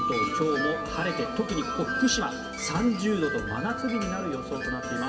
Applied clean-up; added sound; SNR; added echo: none; Wind chime; 4 dB; reverberation time 3.0 s.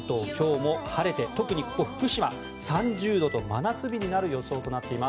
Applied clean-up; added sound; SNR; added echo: none; none; none; none.